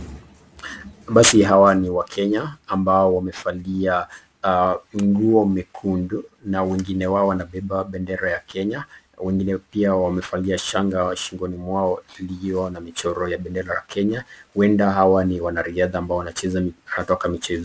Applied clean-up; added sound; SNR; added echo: none; none; none; none.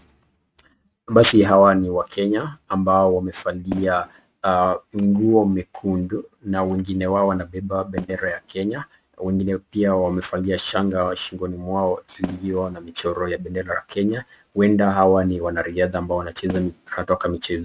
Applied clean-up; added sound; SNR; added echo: neural mask model RNNoise.